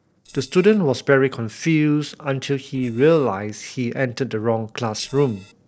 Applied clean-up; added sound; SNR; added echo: neural separator model SepFormer DNS4.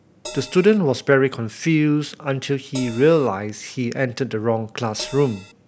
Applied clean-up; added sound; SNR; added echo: none; Crash cymbal; 16 dB; none.